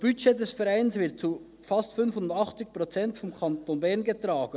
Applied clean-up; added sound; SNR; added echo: none; none; none; none.